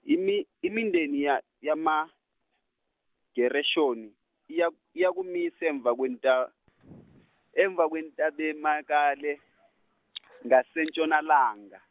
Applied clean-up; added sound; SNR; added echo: none; none; none; none.